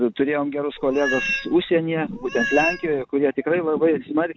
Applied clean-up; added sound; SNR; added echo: none; Meow; 6 dB; none.